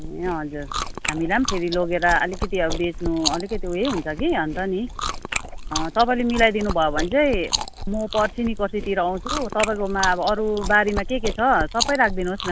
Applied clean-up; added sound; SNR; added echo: none; Chewing, mastication; 6 dB; none.